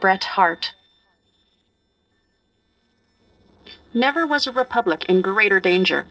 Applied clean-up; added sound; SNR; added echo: neural separator model SepFormer DNS4.